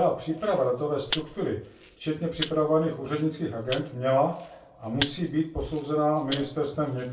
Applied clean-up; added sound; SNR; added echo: none; Rattle (instrument); 13 dB; reverberation time 0.3 s.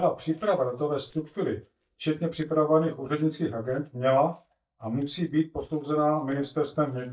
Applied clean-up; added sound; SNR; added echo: neural mask model DeepFilterNet 3.